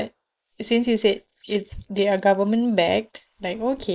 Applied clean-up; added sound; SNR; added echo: neural mask model Resemble Enhance denoiser.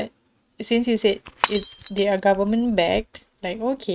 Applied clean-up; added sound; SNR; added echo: neural mask model RNNoise.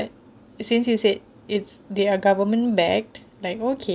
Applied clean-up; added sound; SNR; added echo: none; none; none; none.